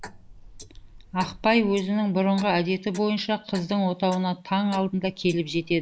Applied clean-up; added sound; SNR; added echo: neural mask model Resemble Enhance denoiser.